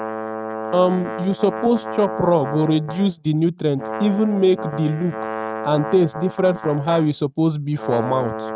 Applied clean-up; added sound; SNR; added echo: neural mask model RNNoise.